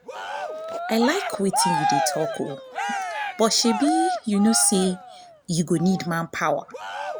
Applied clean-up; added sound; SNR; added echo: none; Cheering; 4 dB; none.